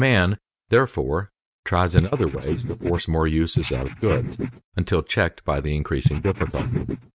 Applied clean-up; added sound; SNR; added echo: neural mask model RNNoise.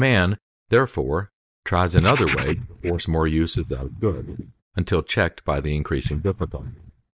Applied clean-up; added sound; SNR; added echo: neural mask model DeepFilterNet 3.